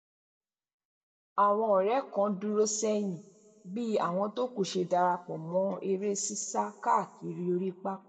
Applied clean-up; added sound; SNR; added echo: none; none; none; reverberation time 2.0 s.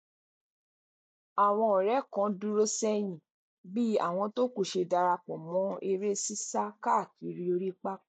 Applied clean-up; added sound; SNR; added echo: none; none; none; none.